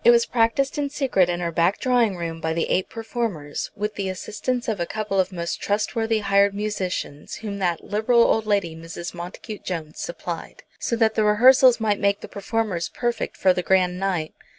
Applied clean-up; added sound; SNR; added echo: none; none; none; none.